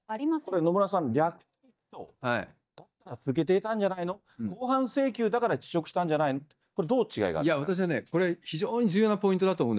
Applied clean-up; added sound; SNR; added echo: neural mask model DeepFilterNet 3.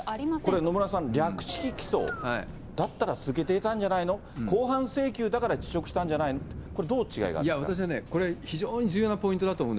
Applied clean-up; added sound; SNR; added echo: none; Engine + Thunder; 13 dB; none.